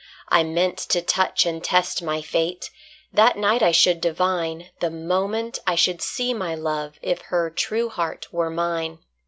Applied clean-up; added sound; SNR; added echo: none; none; none; none.